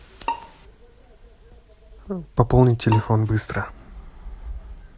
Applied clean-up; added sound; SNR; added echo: none; Bowed string instrument; 13 dB; none.